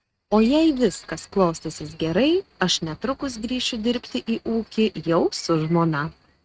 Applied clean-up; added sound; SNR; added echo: neural mask model RNNoise.